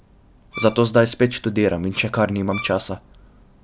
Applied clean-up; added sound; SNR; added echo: none; Bowed string instrument; 15 dB; none.